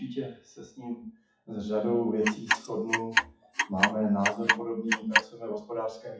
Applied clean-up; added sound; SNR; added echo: classical method WPE with log-MMSE.